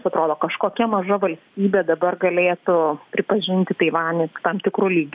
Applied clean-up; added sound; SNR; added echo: none; none; none; none.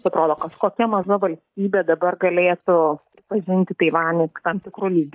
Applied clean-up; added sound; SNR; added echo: neural mask model DeepFilterNet 3.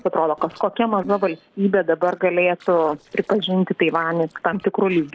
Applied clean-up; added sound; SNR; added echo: neural separator model SepFormer DNS4.